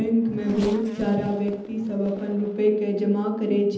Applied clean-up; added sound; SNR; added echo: none; Race car, auto racing / Accelerating, revving, vroom; 15 dB; reverberation time 0.9 s.